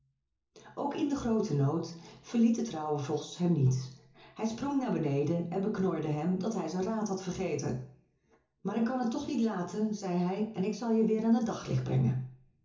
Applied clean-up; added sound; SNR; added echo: none; none; none; reverberation time 0.7 s.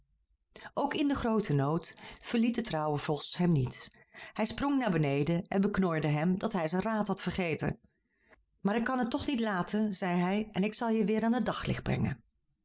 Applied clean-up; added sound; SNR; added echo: none; none; none; none.